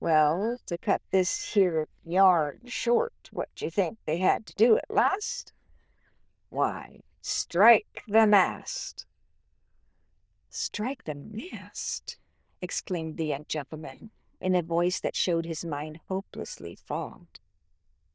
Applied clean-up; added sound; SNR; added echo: neural diffusion model UNIVERSE++.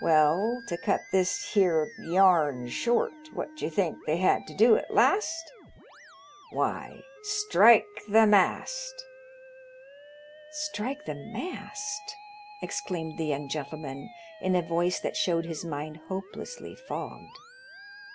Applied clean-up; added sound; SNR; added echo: none; Musical instrument; 19 dB; none.